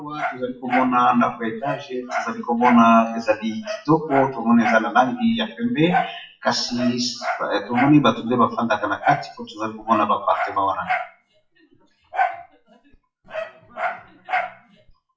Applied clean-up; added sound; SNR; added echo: classical method WPE with log-MMSE.